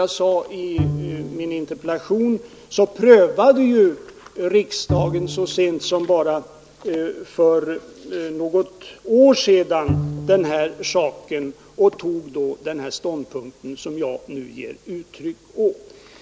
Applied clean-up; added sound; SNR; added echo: none; Bowed string instrument; 10 dB; none.